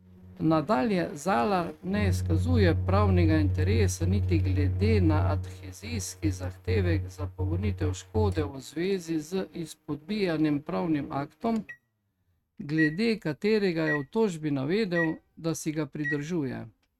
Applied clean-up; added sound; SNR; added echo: neural mask model RNNoise.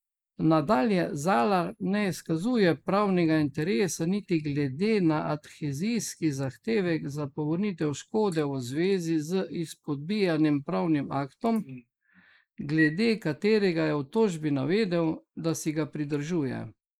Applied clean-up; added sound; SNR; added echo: neural mask model Resemble Enhance denoiser.